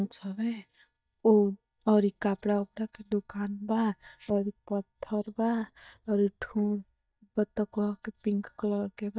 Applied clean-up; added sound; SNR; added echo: neural mask model DeepFilterNet 3.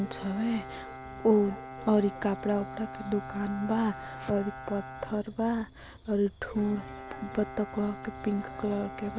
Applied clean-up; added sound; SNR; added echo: none; Bowed string instrument; 12 dB; none.